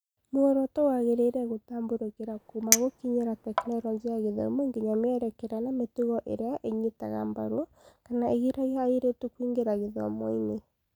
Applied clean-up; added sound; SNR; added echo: none; Chink, clink; 3 dB; none.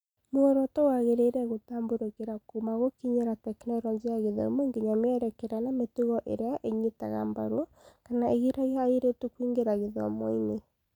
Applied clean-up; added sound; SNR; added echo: none; none; none; none.